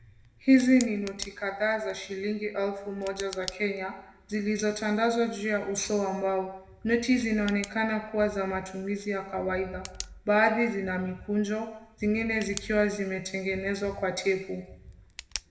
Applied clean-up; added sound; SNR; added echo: none; Tick; 20 dB; reverberation time 0.7 s.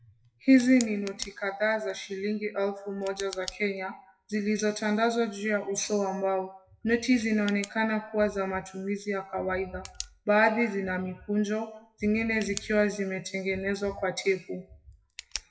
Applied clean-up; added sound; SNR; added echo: classical method WPE with log-MMSE.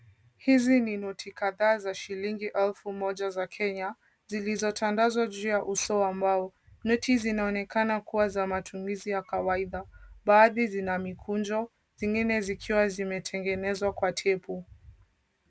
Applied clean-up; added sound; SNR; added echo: none; none; none; none.